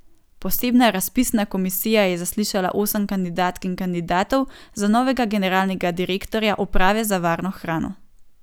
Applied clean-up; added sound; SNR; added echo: none; none; none; none.